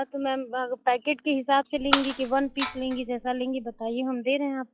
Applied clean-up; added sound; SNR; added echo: classical method log-MMSE.